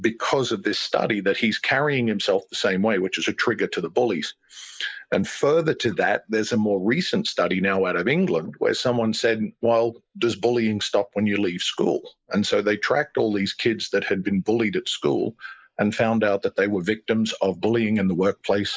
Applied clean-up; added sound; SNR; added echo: neural mask model Resemble Enhance denoiser.